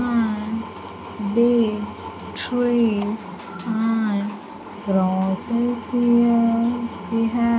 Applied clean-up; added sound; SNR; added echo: none; Engine / Tools; 19 dB; none.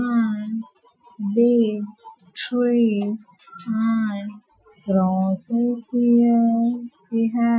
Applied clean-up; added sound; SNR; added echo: classical method Wiener filter.